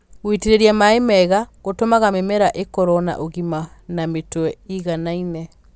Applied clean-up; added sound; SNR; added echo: none; none; none; none.